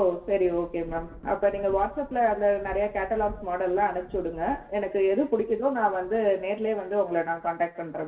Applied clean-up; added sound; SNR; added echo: none; Thunder / Rain; 20 dB; reverberation time 0.8 s.